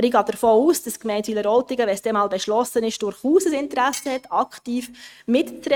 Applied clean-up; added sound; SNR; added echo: neural mask model RNNoise.